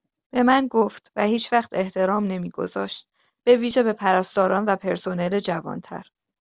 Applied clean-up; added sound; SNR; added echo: none; none; none; none.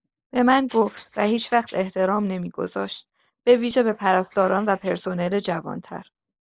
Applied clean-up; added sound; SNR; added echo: neural mask model Resemble Enhance denoiser.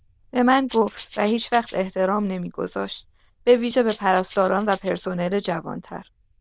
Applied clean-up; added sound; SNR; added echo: neural diffusion model UNIVERSE++.